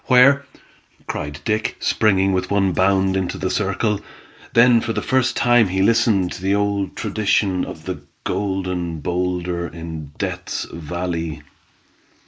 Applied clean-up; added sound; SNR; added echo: neural mask model Resemble Enhance denoiser.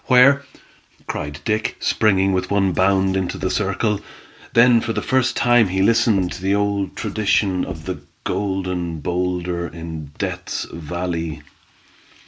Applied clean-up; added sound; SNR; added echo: none; Writing; 17 dB; none.